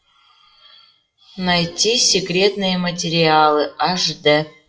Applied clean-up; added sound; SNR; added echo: classical method WPE with log-MMSE.